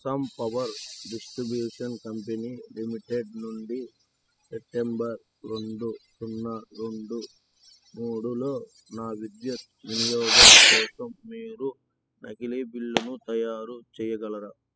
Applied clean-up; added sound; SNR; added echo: classical method spectral subtraction.